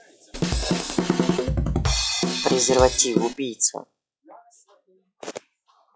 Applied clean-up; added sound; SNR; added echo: classical method log-MMSE.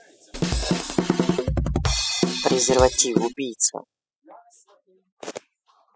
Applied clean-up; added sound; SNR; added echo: classical method spectral subtraction.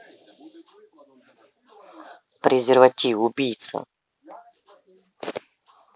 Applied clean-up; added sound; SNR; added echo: none; none; none; none.